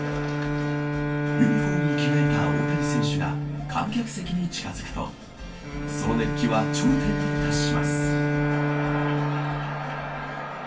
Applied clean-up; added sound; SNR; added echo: none; Bowed string instrument; -3 dB; reverberation time 0.2 s.